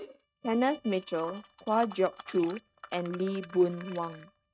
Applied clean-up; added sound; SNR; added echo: neural mask model RNNoise.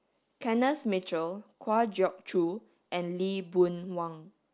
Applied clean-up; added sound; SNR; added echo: none; none; none; none.